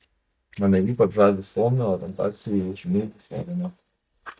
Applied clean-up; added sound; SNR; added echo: neural mask model DeepFilterNet 3.